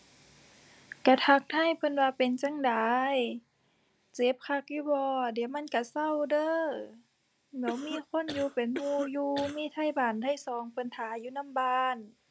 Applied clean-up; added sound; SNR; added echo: none; Cough; 12 dB; none.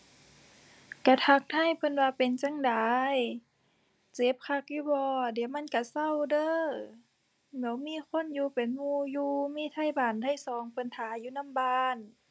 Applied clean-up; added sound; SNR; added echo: none; none; none; none.